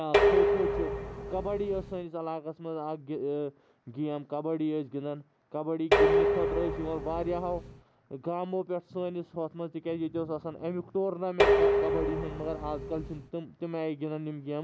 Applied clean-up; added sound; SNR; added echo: none; Dishes, pots, and pans; -5 dB; none.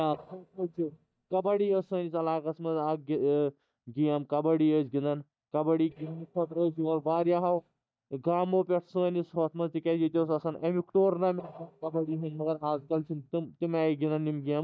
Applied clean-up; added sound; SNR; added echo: neural mask model DeepFilterNet 3.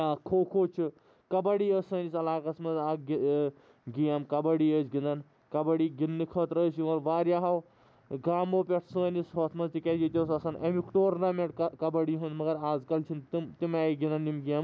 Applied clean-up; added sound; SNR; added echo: none; none; none; none.